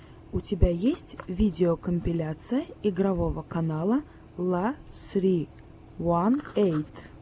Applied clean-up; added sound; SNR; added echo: none; none; none; none.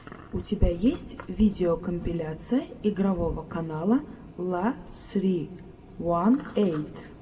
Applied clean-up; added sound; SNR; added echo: none; none; none; reverberation time 1.1 s.